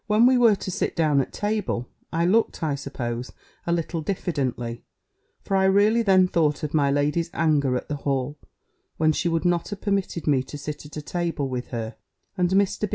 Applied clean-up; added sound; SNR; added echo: none; none; none; none.